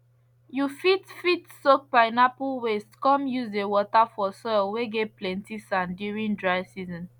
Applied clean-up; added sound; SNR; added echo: none; none; none; none.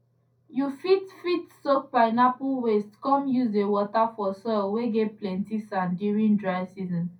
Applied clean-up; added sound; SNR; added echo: none; none; none; reverberation time 0.3 s.